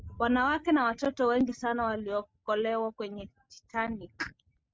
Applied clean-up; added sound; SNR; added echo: neural mask model RNNoise.